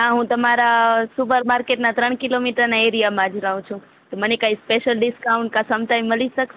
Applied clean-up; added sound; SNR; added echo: none; none; none; none.